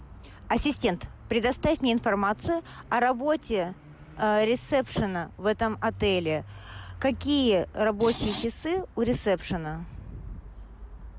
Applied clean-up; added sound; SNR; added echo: none; Screech; 10 dB; none.